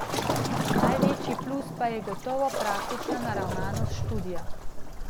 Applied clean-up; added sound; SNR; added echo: none; Waves, surf; -5 dB; none.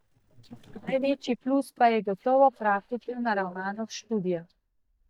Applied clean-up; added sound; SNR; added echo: neural mask model DeepFilterNet 3.